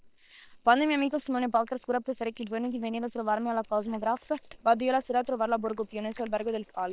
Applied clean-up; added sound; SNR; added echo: neural separator model SepFormer WHAM!.